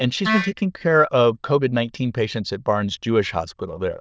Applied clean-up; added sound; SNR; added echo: neural diffusion model UNIVERSE++.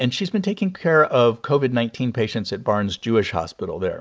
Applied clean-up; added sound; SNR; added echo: none; none; none; none.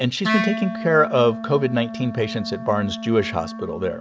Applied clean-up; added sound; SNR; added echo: none; Wind instrument, woodwind instrument; 8 dB; none.